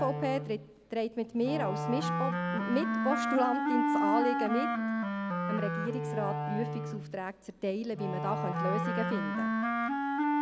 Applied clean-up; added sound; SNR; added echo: none; Wind instrument, woodwind instrument; -2 dB; none.